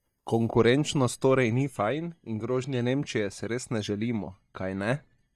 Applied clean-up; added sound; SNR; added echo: neural mask model DeepFilterNet 3.